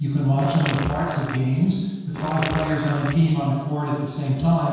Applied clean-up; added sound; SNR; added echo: none; Fart; 11 dB; reverberation time 1.2 s.